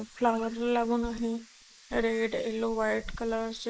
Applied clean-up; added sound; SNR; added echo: neural mask model Resemble Enhance denoiser.